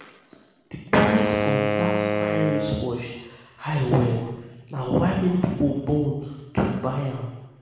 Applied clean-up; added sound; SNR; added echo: none; Wind instrument, woodwind instrument; 1 dB; reverberation time 1.1 s.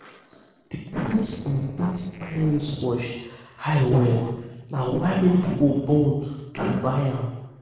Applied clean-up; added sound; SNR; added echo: neural separator model SepFormer DNS4.